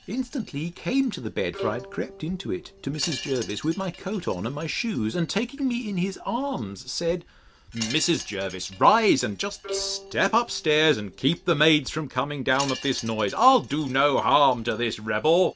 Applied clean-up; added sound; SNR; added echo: none; Bowed string instrument + Wind chime; 16 dB; none.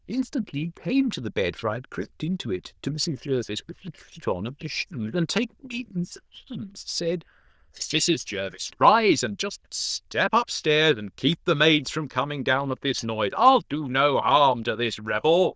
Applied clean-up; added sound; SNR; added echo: neural diffusion model UNIVERSE++.